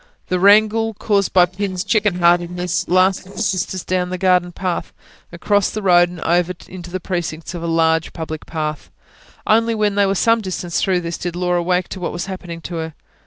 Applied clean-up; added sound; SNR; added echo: neural separator model SepFormer DNS4.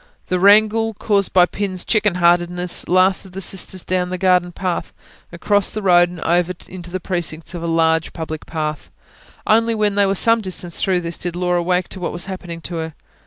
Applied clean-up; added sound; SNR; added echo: none; none; none; none.